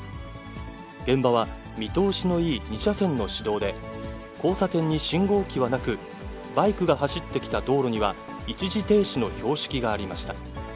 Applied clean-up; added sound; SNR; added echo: none; none; none; none.